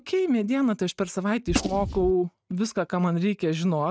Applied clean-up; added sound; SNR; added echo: neural mask model RNNoise.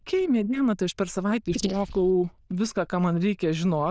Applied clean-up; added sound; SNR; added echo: neural diffusion model UNIVERSE++.